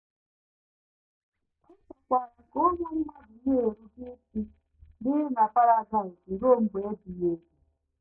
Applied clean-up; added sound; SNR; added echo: neural mask model DeepFilterNet 3.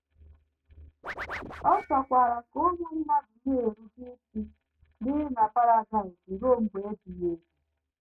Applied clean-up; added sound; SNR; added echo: neural mask model RNNoise.